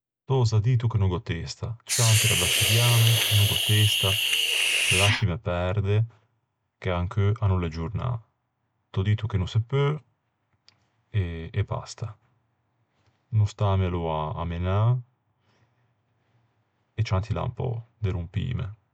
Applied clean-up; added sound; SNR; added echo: none; Hiss; -2 dB; none.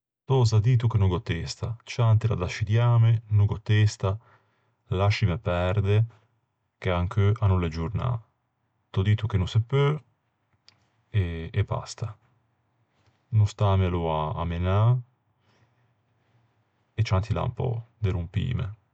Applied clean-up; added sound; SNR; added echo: none; none; none; none.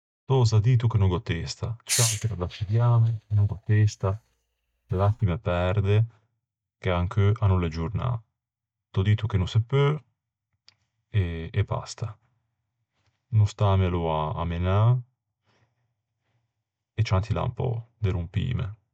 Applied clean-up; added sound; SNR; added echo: neural mask model DeepFilterNet 3.